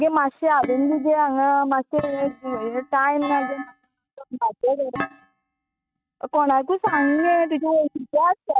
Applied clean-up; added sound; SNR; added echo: neural mask model RNNoise.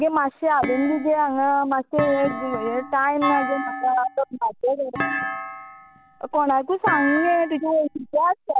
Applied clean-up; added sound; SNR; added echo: none; Thump, thud; 8 dB; none.